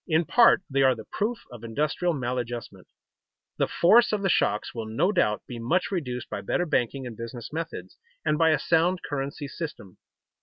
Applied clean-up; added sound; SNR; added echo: none; none; none; none.